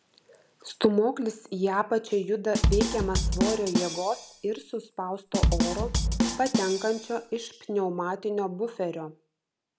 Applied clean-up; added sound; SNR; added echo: none; Drum kit; -2 dB; none.